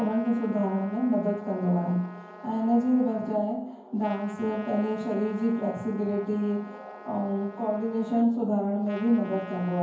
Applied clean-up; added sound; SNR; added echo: none; Trumpet; 19 dB; reverberation time 0.9 s.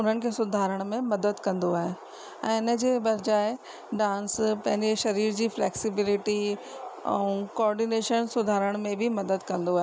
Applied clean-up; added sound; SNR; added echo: none; none; none; none.